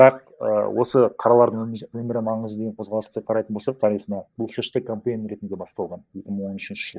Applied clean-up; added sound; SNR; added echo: neural mask model DeepFilterNet 3.